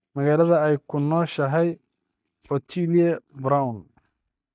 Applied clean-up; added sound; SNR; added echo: neural mask model DeepFilterNet 3.